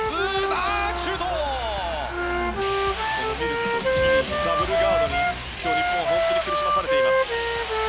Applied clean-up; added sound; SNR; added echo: none; Wind instrument, woodwind instrument; -4 dB; none.